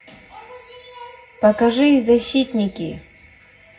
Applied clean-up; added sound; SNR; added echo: none; none; none; reverberation time 0.4 s.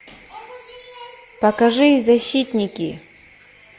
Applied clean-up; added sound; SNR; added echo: none; none; none; none.